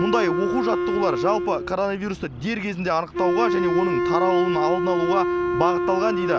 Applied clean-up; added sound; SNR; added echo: none; Wind instrument, woodwind instrument; 0 dB; none.